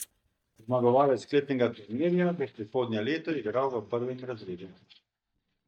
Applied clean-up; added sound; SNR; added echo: neural mask model DeepFilterNet 3.